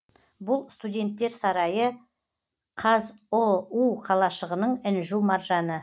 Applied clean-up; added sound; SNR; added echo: none; none; none; none.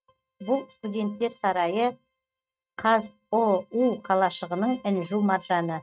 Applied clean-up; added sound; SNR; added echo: neural mask model RNNoise.